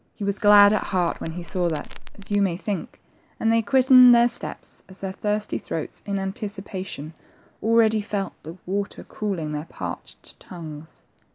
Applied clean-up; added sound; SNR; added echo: none; Crackle; 9 dB; none.